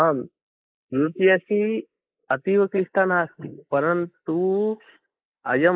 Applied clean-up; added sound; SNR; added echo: neural mask model Resemble Enhance denoiser.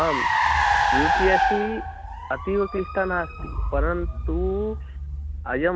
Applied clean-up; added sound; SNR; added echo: none; Car; -2 dB; none.